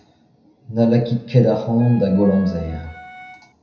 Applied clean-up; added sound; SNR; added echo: none; Wind instrument, woodwind instrument; 20 dB; reverberation time 0.7 s.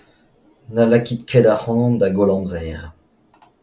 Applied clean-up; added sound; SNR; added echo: none; none; none; none.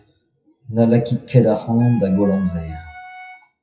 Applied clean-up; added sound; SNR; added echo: classical method WPE with log-MMSE.